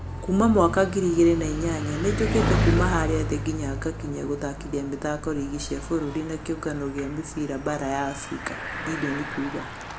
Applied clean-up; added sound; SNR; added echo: none; Bicycle; 4 dB; reverberation time 1.6 s.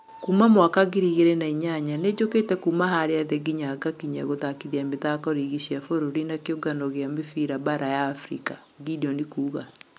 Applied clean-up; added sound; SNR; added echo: none; none; none; none.